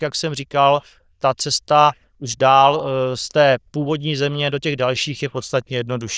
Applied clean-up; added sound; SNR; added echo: neural diffusion model UNIVERSE++.